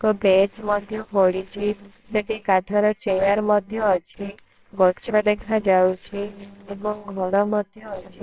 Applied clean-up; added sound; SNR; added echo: neural separator model SepFormer WHAMR!.